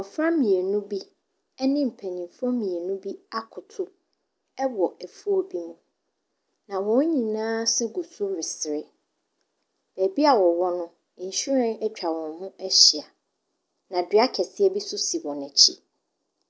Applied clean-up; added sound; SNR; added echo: none; none; none; none.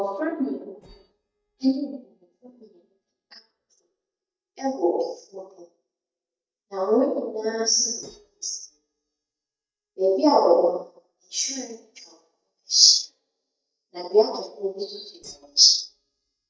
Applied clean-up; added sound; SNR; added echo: neural mask model DeepFilterNet 3.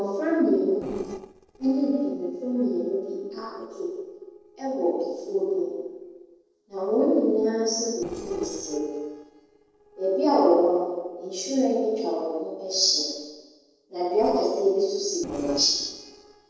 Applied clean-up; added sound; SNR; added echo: neural separator model SepFormer DNS4.